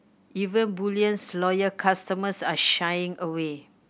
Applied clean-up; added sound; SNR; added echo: none; none; none; none.